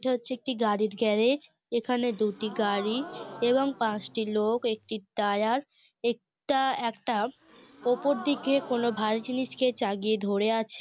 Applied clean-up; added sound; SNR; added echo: none; Gasp; 17 dB; none.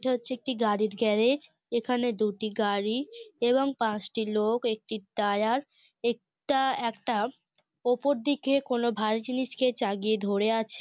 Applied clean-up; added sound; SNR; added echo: none; none; none; none.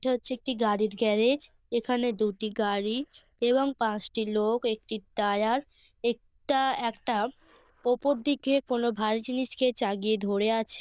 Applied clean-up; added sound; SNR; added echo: neural diffusion model UNIVERSE++.